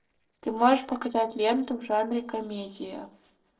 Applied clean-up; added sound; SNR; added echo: neural separator model SepFormer DNS4.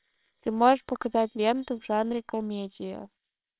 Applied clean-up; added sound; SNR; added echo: neural separator model SepFormer WHAMR!.